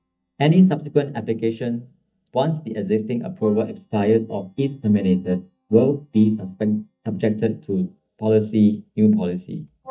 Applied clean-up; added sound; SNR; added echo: neural mask model DeepFilterNet 3.